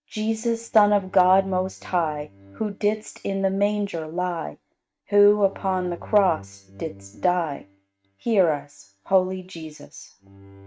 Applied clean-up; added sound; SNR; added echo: neural mask model RNNoise.